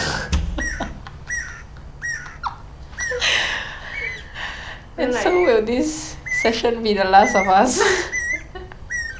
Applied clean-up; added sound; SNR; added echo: none; Wood + Bird; 8 dB; none.